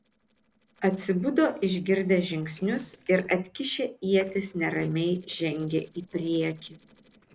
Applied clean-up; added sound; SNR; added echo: neural separator model SepFormer DNS4.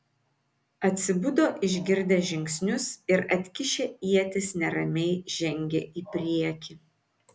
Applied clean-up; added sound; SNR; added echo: none; none; none; none.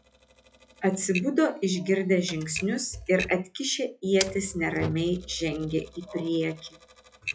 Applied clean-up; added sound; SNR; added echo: classical method log-MMSE.